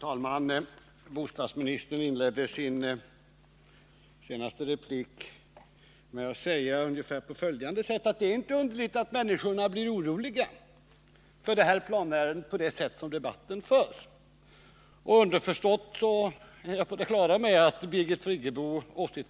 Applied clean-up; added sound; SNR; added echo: none; none; none; none.